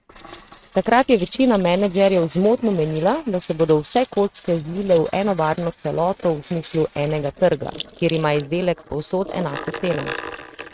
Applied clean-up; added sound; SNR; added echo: neural mask model RNNoise.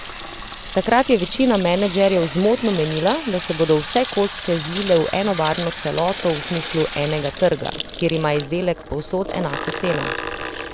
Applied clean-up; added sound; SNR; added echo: none; Sink (filling or washing) / Water tap, faucet; 10 dB; none.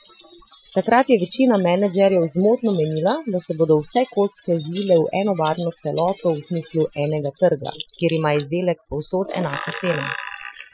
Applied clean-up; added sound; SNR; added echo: classical method Wiener filter.